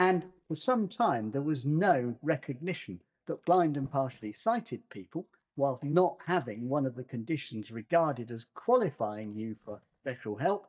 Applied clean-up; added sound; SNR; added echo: neural mask model DeepFilterNet 3.